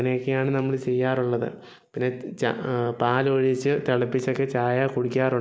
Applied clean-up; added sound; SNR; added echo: none; none; none; none.